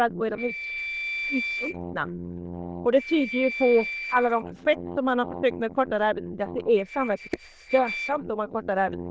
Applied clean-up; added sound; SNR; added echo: neural diffusion model UNIVERSE++.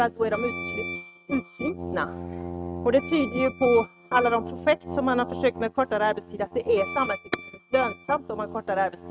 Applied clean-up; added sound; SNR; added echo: neural mask model RNNoise.